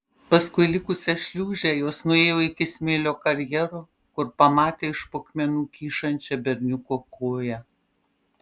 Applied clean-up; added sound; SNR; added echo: none; none; none; none.